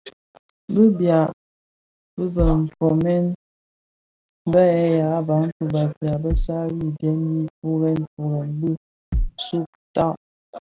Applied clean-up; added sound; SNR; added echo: none; Bass drum; 1 dB; none.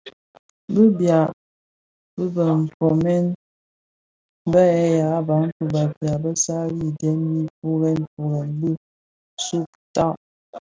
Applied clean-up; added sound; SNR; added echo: none; none; none; none.